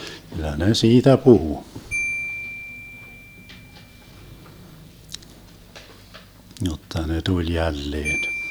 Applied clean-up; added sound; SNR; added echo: none; Marimba, xylophone; 12 dB; none.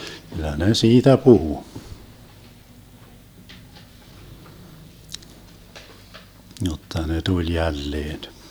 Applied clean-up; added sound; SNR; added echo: none; none; none; none.